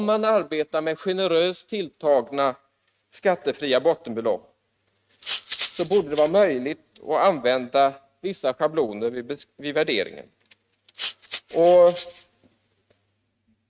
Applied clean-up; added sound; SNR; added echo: neural mask model RNNoise.